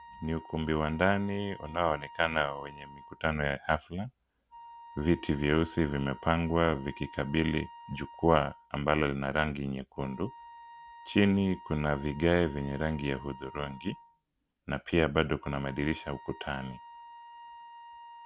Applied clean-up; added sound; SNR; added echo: none; Wind instrument, woodwind instrument; 19 dB; none.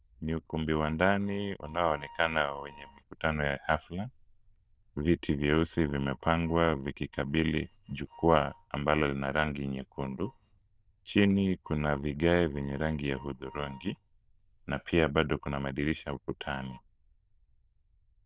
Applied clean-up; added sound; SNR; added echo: neural diffusion model UNIVERSE++.